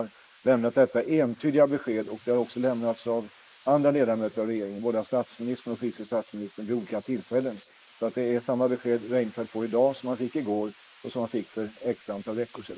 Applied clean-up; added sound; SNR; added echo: neural mask model Resemble Enhance denoiser.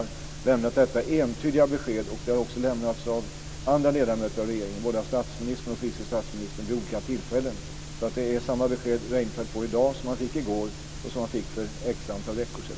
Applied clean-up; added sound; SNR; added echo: none; none; none; none.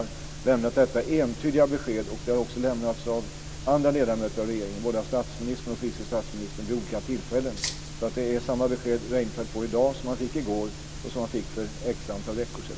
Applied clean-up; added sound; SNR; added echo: none; Rattle (instrument); 8 dB; none.